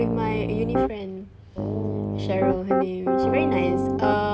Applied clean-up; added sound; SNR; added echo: none; Piano; -3 dB; none.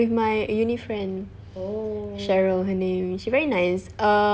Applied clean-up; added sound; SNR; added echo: none; none; none; none.